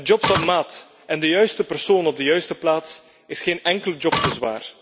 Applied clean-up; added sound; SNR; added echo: none; Printer; -1 dB; none.